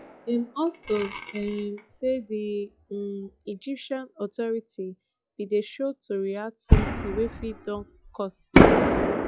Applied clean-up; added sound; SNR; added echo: classical method log-MMSE.